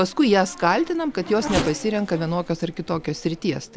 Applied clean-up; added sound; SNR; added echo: none; Race car, auto racing / Accelerating, revving, vroom; 12 dB; none.